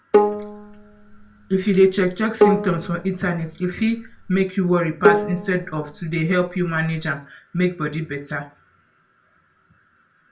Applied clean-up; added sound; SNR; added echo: none; Bowed string instrument; 1 dB; reverberation time 0.3 s.